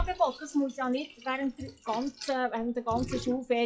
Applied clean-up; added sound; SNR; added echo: classical method WPE with log-MMSE.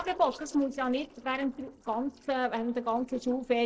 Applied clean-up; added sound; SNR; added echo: neural separator model SepFormer DNS4.